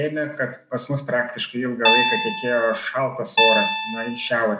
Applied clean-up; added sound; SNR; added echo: none; Guitar; -4 dB; reverberation time 0.3 s.